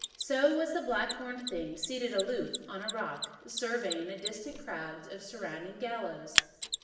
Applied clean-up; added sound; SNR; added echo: none; Mechanisms; 4 dB; reverberation time 0.9 s.